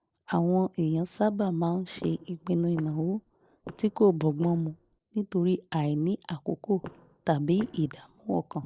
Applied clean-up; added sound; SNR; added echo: neural separator model SepFormer DNS4.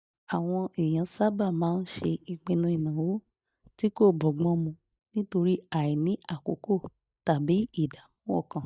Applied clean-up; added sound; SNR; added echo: neural mask model DeepFilterNet 3.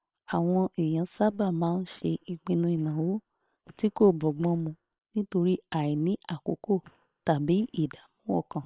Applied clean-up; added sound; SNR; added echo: neural separator model SepFormer WHAM!.